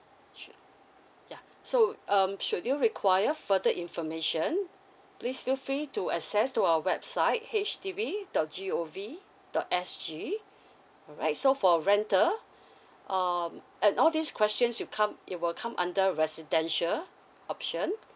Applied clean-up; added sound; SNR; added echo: none; none; none; none.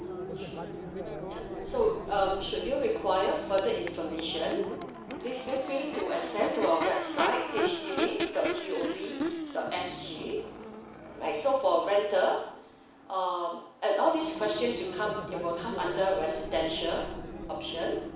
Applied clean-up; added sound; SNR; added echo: none; Crowd / Race car, auto racing / Accelerating, revving, vroom; 6 dB; reverberation time 0.7 s.